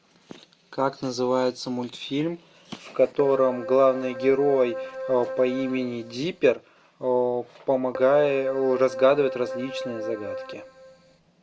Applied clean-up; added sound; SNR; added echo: none; Keyboard (musical); 10 dB; none.